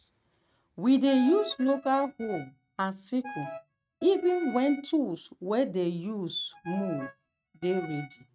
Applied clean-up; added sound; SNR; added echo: neural mask model RNNoise.